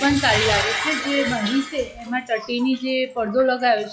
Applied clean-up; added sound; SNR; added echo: classical method log-MMSE.